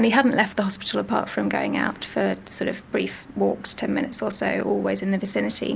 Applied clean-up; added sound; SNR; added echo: none; none; none; none.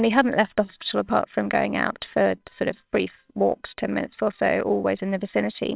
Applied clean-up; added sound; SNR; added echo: neural separator model SepFormer WHAMR!.